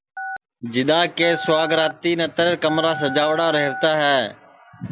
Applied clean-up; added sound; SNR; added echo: none; Telephone; 10 dB; none.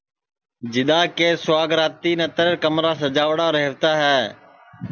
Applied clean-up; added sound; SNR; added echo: none; none; none; none.